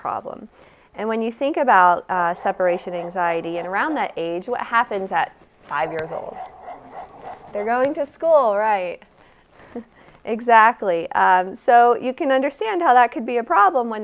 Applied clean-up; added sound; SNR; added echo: none; Bark; 18 dB; none.